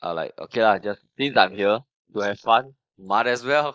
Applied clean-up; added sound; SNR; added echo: neural mask model Resemble Enhance denoiser.